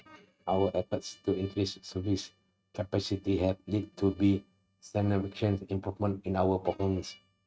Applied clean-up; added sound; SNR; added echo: neural mask model RNNoise.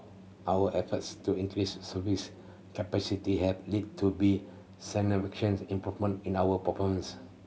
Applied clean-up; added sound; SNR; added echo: none; none; none; none.